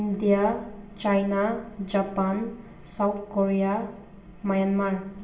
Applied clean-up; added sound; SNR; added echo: none; none; none; reverberation time 0.8 s.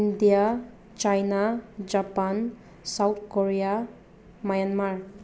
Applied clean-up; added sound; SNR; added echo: none; none; none; none.